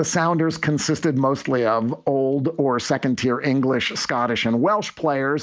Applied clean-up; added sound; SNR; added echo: none; none; none; none.